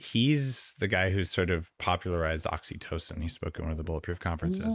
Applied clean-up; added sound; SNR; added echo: neural mask model Resemble Enhance denoiser.